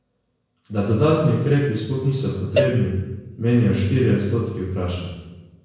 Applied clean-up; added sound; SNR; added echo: none; Cowbell; 7 dB; reverberation time 1.0 s.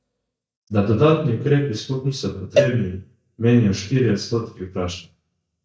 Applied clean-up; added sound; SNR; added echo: neural mask model DeepFilterNet 3.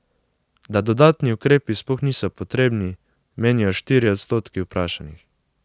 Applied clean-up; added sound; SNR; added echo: none; none; none; none.